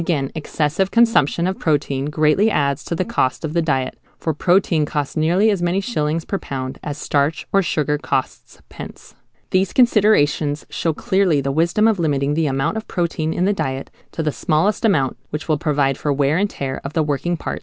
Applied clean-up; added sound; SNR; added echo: none; none; none; none.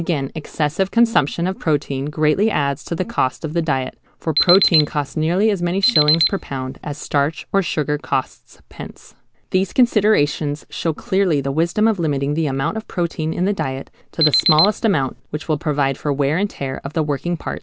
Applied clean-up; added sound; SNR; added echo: none; Alarm; 1 dB; none.